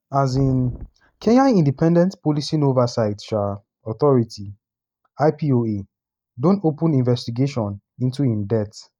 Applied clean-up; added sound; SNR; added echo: neural mask model DeepFilterNet 3.